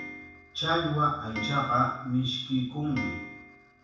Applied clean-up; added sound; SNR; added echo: none; Clock; 13 dB; reverberation time 0.7 s.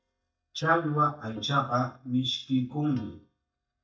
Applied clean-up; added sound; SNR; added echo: neural mask model DeepFilterNet 3.